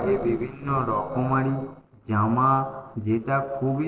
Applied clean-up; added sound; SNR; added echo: neural separator model SepFormer DNS4.